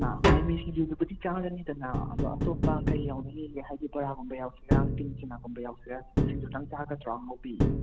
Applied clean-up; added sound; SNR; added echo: none; Tap; -5 dB; none.